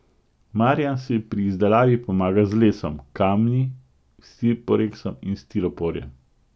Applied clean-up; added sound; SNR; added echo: none; none; none; none.